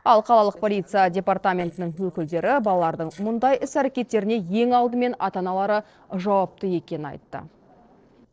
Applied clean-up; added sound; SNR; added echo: neural separator model SepFormer DNS4.